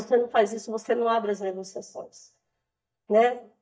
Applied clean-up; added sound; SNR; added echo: neural mask model DeepFilterNet 3.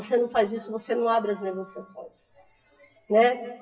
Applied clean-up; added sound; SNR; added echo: classical method WPE with log-MMSE.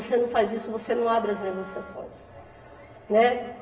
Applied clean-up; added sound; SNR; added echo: none; Wind instrument, woodwind instrument; 20 dB; reverberation time 0.8 s.